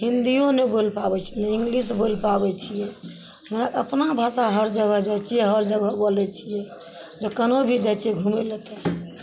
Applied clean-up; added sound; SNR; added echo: none; Wind; 17 dB; none.